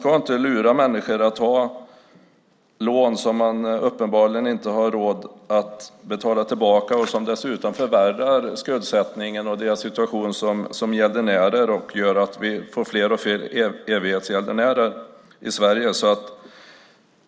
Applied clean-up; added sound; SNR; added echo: none; none; none; none.